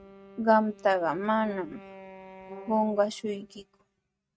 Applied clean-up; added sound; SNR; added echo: neural mask model RNNoise.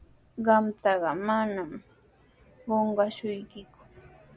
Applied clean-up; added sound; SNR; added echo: none; none; none; none.